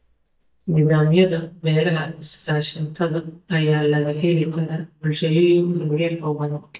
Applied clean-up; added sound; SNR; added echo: neural mask model DeepFilterNet 3.